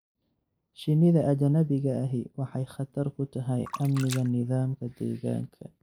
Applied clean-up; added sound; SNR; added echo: neural mask model Resemble Enhance denoiser.